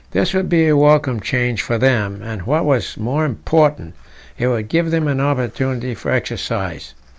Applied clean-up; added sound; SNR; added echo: none; none; none; none.